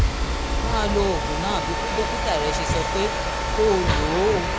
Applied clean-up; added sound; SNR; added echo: none; Mechanisms; -2 dB; none.